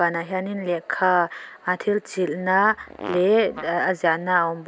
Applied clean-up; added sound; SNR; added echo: none; Fart; 15 dB; none.